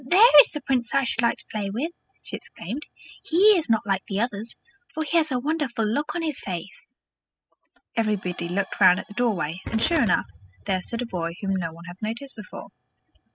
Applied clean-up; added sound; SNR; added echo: classical method spectral subtraction.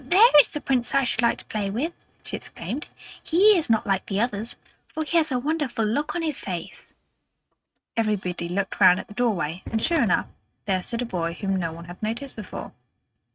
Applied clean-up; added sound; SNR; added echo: neural mask model RNNoise.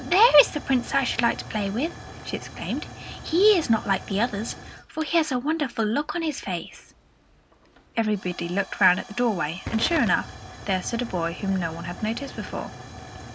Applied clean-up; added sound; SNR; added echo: none; Tick / Hiss / Explosion / Fire; 15 dB; none.